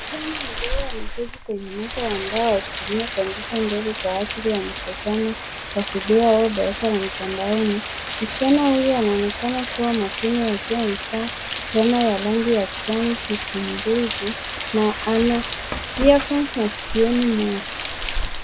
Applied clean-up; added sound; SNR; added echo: none; Rain; 4 dB; none.